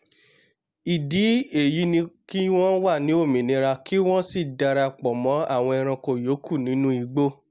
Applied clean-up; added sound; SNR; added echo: none; none; none; none.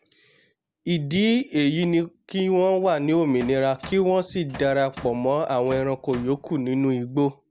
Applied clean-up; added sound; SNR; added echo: none; Bass drum; 18 dB; none.